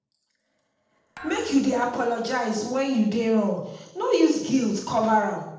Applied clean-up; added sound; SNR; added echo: neural separator model SepFormer DNS4.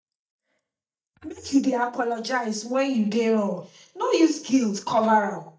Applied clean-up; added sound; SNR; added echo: neural mask model DeepFilterNet 3.